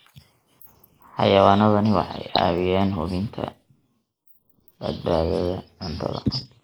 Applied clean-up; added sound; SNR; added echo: neural mask model Resemble Enhance denoiser.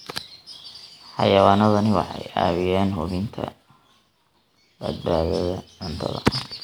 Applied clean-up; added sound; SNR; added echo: none; none; none; none.